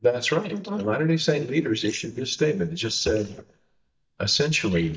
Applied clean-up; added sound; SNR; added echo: neural mask model DeepFilterNet 3.